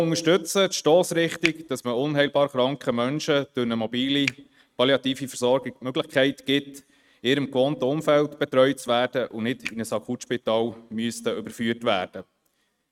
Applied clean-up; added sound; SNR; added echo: neural mask model RNNoise.